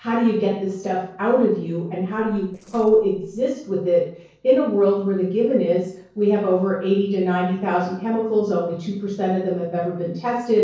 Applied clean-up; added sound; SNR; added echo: neural separator model SepFormer DNS4.